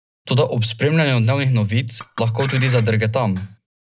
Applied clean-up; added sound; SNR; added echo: none; Chink, clink; 18 dB; none.